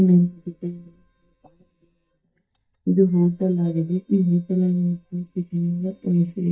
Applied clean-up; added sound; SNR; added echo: neural mask model DeepFilterNet 3.